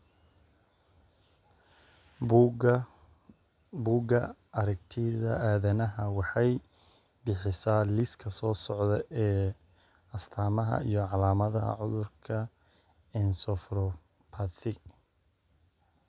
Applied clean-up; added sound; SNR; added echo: none; none; none; none.